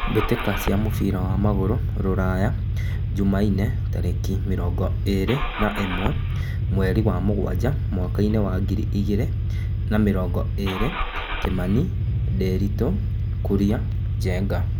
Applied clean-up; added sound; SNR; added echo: none; Engine starting / Car; -2 dB; none.